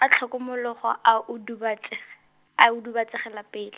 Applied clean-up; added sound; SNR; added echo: none; none; none; none.